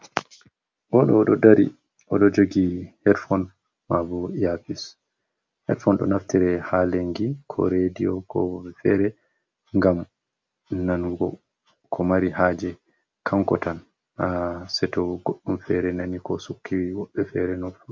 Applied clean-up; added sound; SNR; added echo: none; none; none; none.